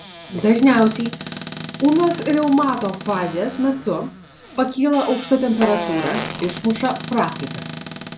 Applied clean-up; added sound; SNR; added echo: none; Fart + Squeak / Cupboard open or close; 8 dB; none.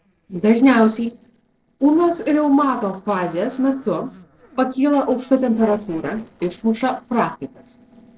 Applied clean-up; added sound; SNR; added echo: neural separator model SepFormer DNS4.